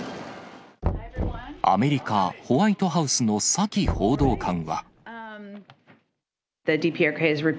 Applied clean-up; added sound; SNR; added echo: none; Knock; 9 dB; none.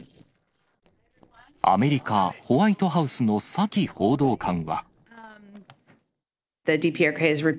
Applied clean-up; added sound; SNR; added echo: neural separator model SepFormer DNS4.